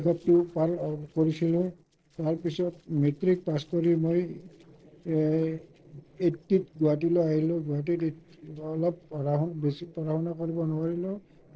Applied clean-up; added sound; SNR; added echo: neural separator model SepFormer DNS4.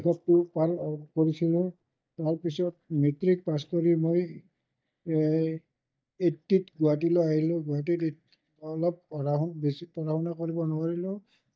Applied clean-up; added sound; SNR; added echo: neural mask model DeepFilterNet 3.